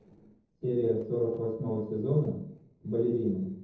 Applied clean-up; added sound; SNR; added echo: neural separator model SepFormer DNS4.